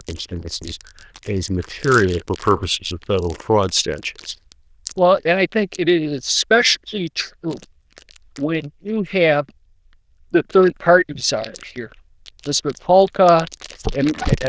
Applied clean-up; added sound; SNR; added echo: neural diffusion model UNIVERSE++.